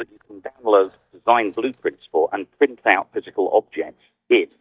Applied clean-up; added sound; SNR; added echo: neural mask model DeepFilterNet 3.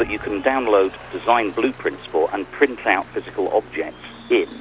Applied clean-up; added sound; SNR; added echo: none; Applause / Cheering; 20 dB; none.